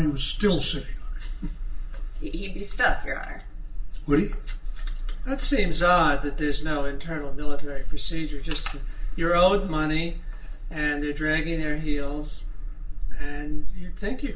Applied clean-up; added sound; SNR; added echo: none; none; none; reverberation time 0.2 s.